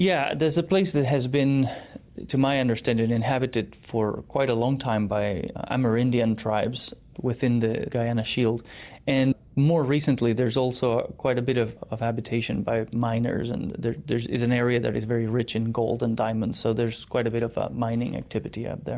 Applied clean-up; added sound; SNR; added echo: none; none; none; none.